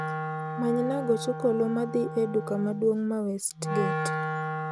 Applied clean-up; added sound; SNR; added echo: none; Wind instrument, woodwind instrument; 4 dB; none.